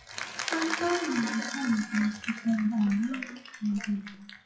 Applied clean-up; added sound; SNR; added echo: classical method WPE with log-MMSE.